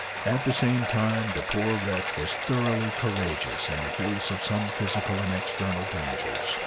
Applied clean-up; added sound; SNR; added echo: none; Bathtub (filling or washing); 3 dB; none.